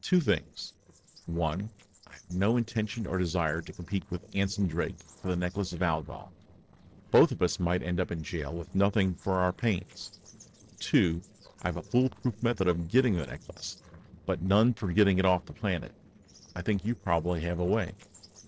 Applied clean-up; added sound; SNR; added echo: neural separator model SepFormer DNS4.